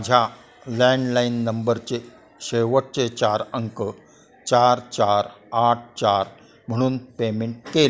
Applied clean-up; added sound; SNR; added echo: none; none; none; none.